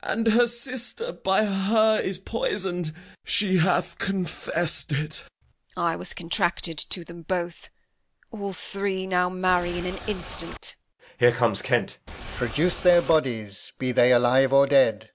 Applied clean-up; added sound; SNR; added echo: none; Boat, Water vehicle; 12 dB; none.